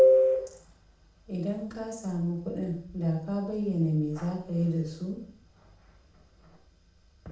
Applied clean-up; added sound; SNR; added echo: none; none; none; reverberation time 0.5 s.